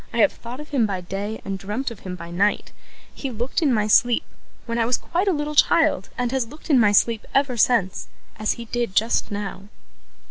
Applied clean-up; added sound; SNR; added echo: none; none; none; none.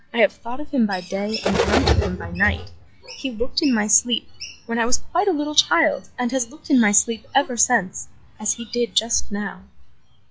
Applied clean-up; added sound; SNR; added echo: classical method log-MMSE.